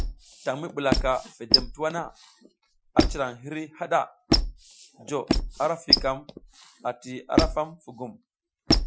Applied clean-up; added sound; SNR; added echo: classical method Wiener filter.